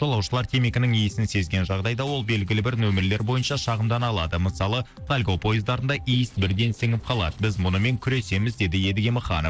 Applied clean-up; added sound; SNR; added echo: neural separator model SepFormer DNS4.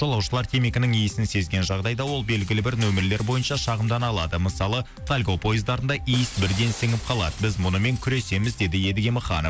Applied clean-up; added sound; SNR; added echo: none; Shatter; 20 dB; none.